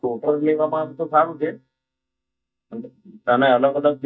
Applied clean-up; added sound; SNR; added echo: neural mask model DeepFilterNet 3.